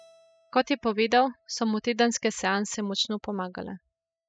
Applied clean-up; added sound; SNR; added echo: classical method spectral subtraction.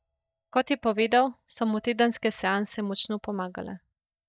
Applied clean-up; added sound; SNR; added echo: neural mask model DeepFilterNet 3.